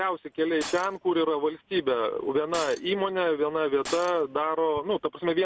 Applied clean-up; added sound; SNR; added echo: none; Shatter; 16 dB; none.